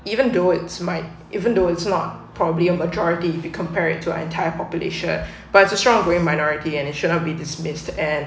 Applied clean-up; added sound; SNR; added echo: none; none; none; none.